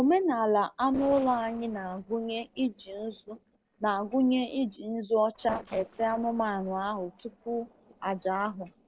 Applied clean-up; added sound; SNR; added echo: neural separator model SepFormer DNS4.